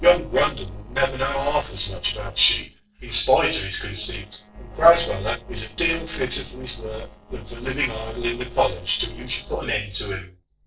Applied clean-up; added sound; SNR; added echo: neural separator model SepFormer DNS4.